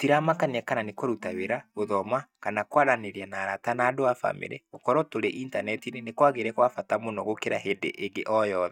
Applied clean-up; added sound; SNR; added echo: neural mask model DeepFilterNet 3.